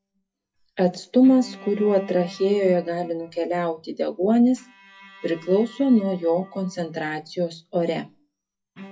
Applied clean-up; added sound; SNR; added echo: classical method WPE with log-MMSE.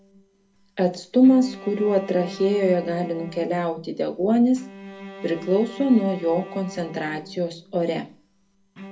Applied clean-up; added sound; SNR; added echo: none; Bowed string instrument; 17 dB; reverberation time 0.3 s.